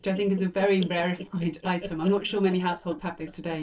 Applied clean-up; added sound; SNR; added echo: neural separator model SepFormer DNS4.